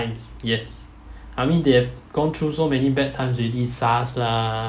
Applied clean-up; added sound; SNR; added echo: none; none; none; none.